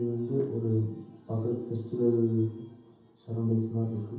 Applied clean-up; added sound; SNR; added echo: none; none; none; reverberation time 0.9 s.